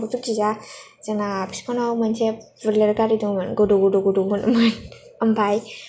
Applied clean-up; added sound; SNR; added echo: none; none; none; none.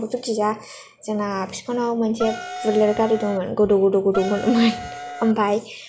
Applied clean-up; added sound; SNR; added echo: none; Wind instrument, woodwind instrument; 10 dB; none.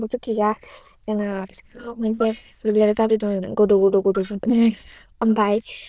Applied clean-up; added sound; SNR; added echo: neural diffusion model UNIVERSE++.